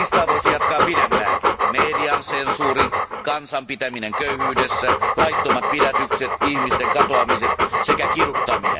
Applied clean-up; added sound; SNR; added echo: none; Dog; -5 dB; none.